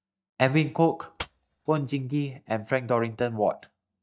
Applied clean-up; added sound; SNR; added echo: neural mask model DeepFilterNet 3.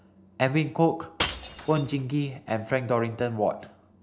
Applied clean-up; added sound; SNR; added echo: none; Shatter / Crushing; 10 dB; none.